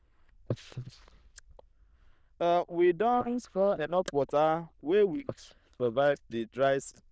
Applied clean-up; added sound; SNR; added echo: neural diffusion model UNIVERSE++.